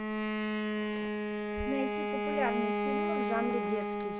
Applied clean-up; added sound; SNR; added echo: none; Bowed string instrument; -5 dB; none.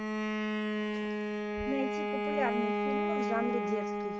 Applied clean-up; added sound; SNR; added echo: neural mask model RNNoise.